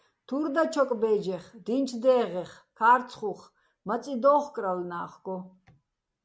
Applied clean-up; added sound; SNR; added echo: none; none; none; none.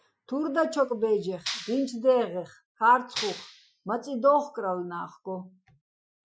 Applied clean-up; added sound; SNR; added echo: classical method Wiener filter.